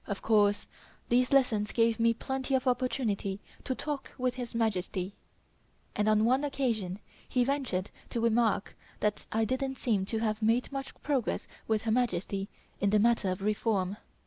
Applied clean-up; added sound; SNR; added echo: none; none; none; none.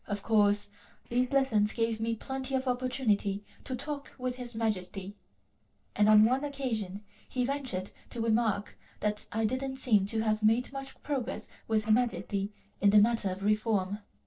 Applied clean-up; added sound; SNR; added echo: neural separator model SepFormer DNS4.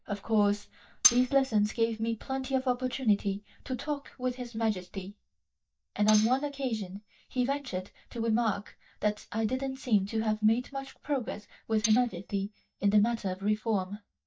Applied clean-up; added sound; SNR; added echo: neural mask model DeepFilterNet 3.